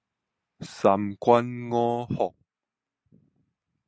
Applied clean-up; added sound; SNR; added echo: none; none; none; none.